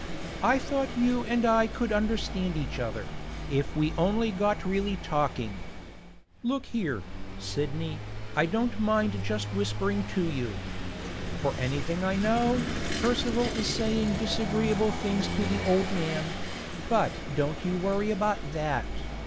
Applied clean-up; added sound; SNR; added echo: none; Engine / Vehicle; 4 dB; none.